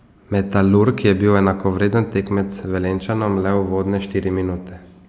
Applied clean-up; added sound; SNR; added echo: none; none; none; none.